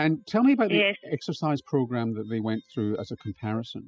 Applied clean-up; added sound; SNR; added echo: classical method spectral subtraction.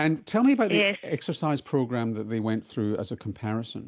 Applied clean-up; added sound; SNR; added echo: none; none; none; none.